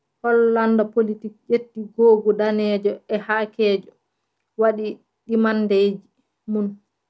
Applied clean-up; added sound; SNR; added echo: none; none; none; none.